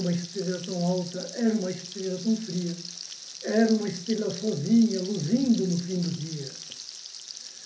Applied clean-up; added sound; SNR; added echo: none; Frying (food); 13 dB; reverberation time 0.3 s.